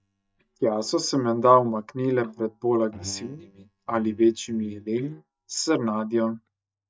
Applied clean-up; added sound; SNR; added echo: neural mask model DeepFilterNet 3.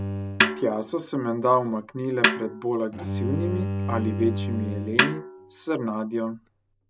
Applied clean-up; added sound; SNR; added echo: none; Snare drum + Bowed string instrument; 1 dB; none.